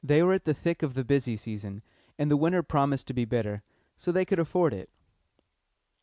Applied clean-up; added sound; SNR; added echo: none; none; none; none.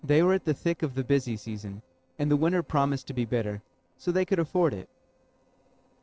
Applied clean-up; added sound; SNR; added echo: neural separator model SepFormer DNS4.